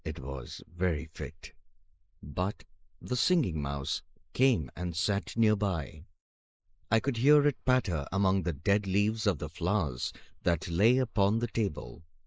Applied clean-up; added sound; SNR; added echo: neural mask model Resemble Enhance denoiser.